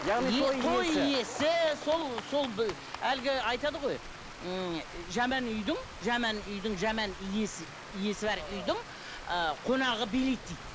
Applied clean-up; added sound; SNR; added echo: none; Stream + Traffic noise, roadway noise; 13 dB; none.